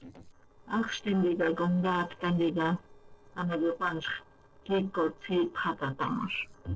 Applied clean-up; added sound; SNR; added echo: neural separator model SepFormer DNS4.